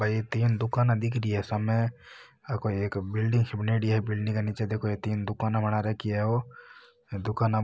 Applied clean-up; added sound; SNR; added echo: none; none; none; none.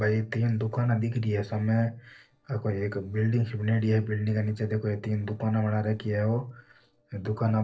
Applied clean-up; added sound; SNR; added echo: neural separator model SepFormer DNS4.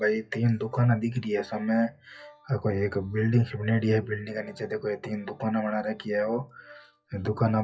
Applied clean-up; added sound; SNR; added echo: classical method WPE with log-MMSE.